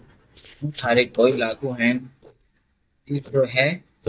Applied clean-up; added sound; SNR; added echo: neural mask model DeepFilterNet 3.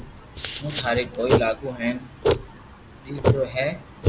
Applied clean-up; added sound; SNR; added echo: none; Writing; -3 dB; none.